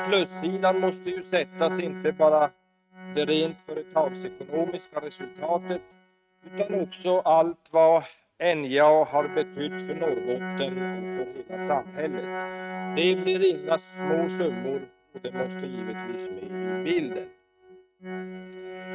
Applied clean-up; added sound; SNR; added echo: neural mask model RNNoise.